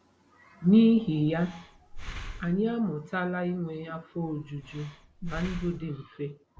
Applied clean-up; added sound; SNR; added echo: none; Breathing; 13 dB; none.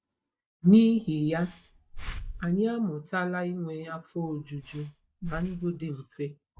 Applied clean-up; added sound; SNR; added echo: neural mask model DeepFilterNet 3.